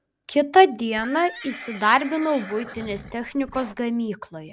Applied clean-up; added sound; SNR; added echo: none; Livestock, farm animals, working animals; 16 dB; none.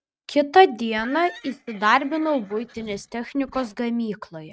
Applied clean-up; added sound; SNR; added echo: neural mask model RNNoise.